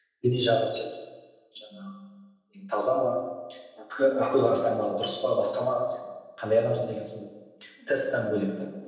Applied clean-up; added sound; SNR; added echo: none; none; none; reverberation time 1.0 s.